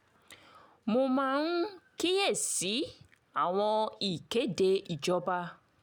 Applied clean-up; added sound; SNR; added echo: none; none; none; none.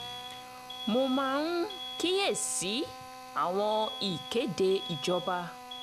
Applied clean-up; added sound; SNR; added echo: none; Drill + Alarm; 10 dB; none.